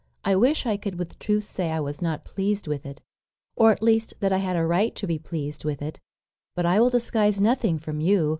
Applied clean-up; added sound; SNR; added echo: none; none; none; none.